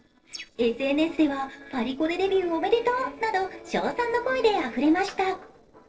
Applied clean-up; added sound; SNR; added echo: neural separator model SepFormer DNS4.